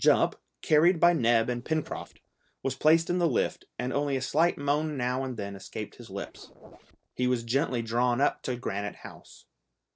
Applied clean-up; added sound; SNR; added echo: neural separator model SepFormer DNS4.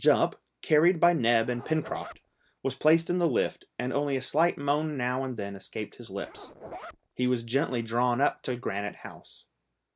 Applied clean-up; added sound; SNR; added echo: none; Zipper (clothing); 17 dB; none.